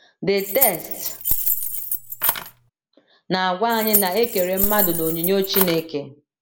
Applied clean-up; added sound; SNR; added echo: none; Keys jangling; 0 dB; none.